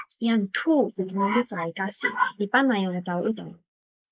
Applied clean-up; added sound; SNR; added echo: neural mask model Resemble Enhance denoiser.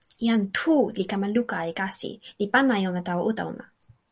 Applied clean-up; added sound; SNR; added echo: none; none; none; none.